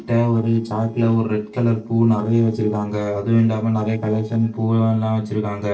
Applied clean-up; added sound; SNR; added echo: neural separator model SepFormer DNS4.